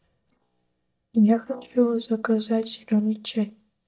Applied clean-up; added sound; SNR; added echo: neural mask model DeepFilterNet 3.